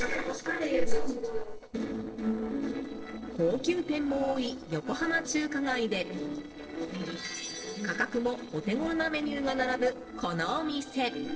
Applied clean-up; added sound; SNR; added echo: neural separator model SepFormer DNS4.